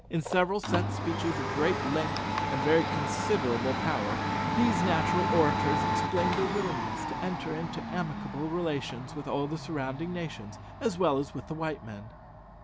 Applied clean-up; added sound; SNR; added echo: none; Domestic sounds, home sounds; 1 dB; none.